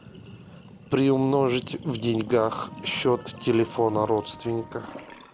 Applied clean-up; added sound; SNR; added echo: none; Sink (filling or washing) + Wind instrument, woodwind instrument; 16 dB; none.